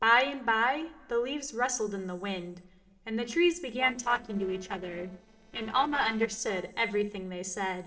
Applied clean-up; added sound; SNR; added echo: neural separator model SepFormer DNS4.